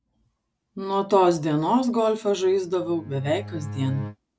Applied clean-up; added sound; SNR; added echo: none; Bowed string instrument; 12 dB; none.